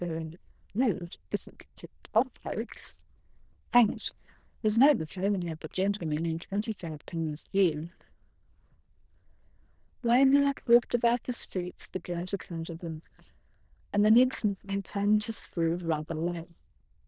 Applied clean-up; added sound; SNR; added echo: neural diffusion model UNIVERSE++.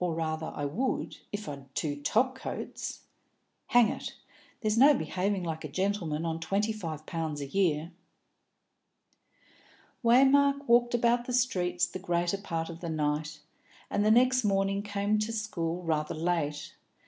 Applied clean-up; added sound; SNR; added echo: none; none; none; none.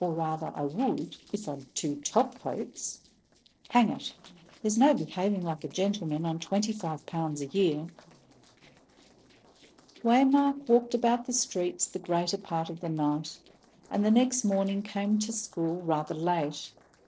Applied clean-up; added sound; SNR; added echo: neural separator model SepFormer DNS4.